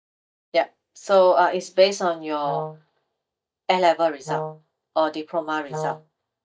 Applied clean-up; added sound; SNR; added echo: neural mask model DeepFilterNet 3.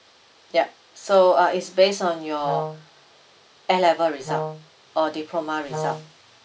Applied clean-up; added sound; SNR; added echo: none; Brass instrument; 7 dB; none.